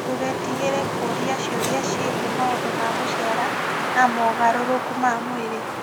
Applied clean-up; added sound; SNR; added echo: none; Wind; 0 dB; none.